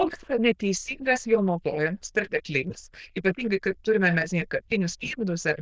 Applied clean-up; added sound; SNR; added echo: neural diffusion model UNIVERSE++.